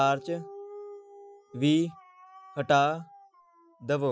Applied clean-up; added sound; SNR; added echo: classical method spectral subtraction.